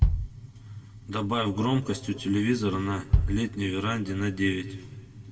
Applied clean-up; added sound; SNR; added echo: none; Bass drum; 2 dB; reverberation time 1.3 s.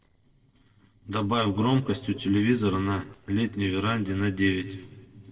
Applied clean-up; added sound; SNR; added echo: neural separator model SepFormer DNS4.